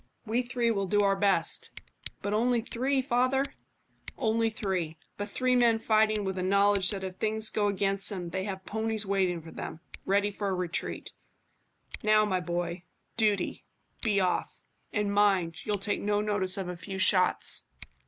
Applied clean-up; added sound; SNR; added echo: none; Scissors; 16 dB; none.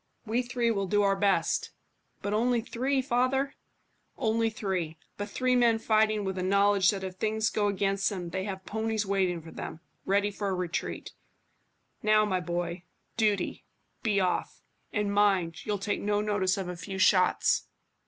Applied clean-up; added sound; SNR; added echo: none; none; none; none.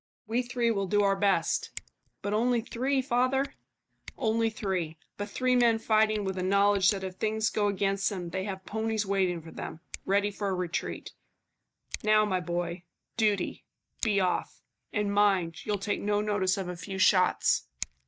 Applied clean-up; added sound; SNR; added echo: neural mask model DeepFilterNet 3.